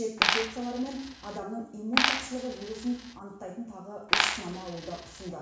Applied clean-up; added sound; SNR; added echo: none; Coin (dropping); -5 dB; reverberation time 0.7 s.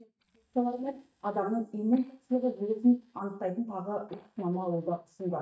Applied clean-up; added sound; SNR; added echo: neural mask model DeepFilterNet 3.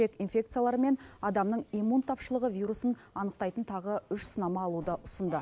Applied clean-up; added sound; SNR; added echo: none; none; none; none.